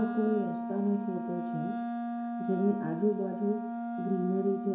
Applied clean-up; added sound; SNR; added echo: none; Wind instrument, woodwind instrument; 3 dB; reverberation time 0.7 s.